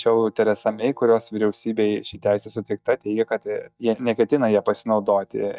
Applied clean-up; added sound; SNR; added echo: neural mask model DeepFilterNet 3.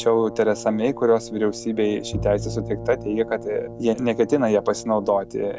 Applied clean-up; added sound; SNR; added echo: none; Bowed string instrument + Brass instrument; 12 dB; none.